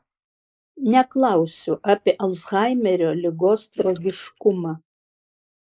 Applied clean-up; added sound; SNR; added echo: neural mask model Resemble Enhance denoiser.